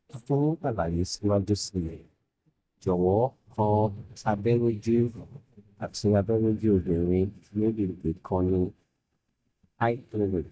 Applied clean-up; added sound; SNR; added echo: neural mask model DeepFilterNet 3.